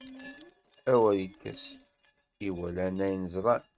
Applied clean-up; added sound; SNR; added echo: neural mask model RNNoise.